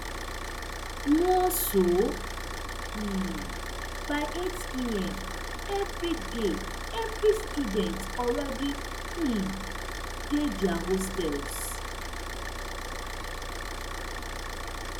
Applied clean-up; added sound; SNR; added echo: none; Idling / Car; 4 dB; none.